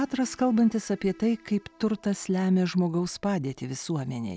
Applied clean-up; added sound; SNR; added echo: none; none; none; none.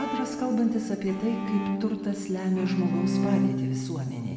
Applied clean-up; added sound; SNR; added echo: none; Bowed string instrument; 1 dB; reverberation time 1.9 s.